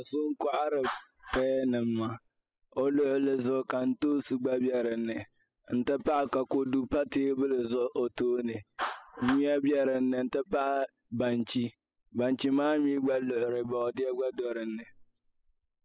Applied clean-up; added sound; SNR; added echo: classical method spectral subtraction.